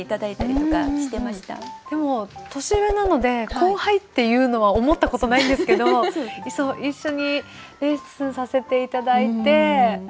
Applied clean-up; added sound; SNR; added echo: none; Whoosh, swoosh, swish; 12 dB; none.